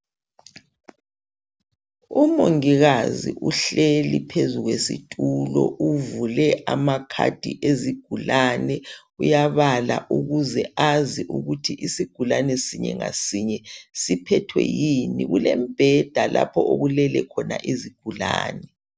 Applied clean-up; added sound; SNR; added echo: none; none; none; none.